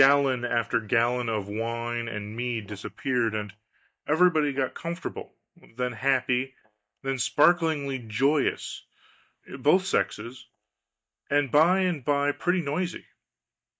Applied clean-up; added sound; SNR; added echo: neural mask model DeepFilterNet 3.